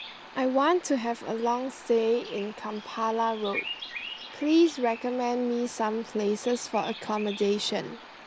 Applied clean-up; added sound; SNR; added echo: none; Bird vocalization, bird call, bird song; 14 dB; none.